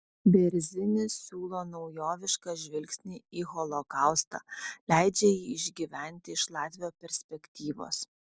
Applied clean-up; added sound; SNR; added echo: none; none; none; none.